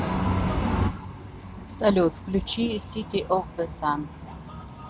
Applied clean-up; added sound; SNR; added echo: none; none; none; none.